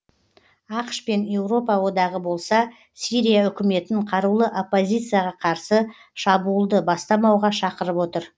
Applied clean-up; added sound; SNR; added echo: none; none; none; none.